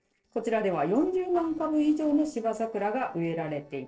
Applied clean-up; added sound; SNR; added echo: neural separator model SepFormer DNS4.